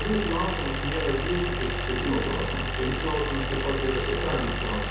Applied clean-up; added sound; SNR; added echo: none; Idling; 0 dB; reverberation time 0.9 s.